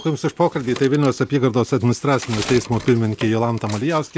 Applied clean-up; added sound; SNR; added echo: none; Bird; 16 dB; none.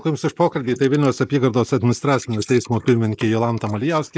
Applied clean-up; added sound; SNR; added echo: neural mask model Resemble Enhance denoiser.